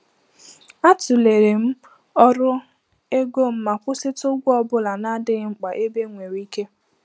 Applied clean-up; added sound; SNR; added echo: none; none; none; none.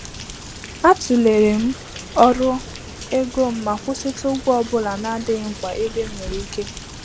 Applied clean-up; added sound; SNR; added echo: none; Rain; 13 dB; none.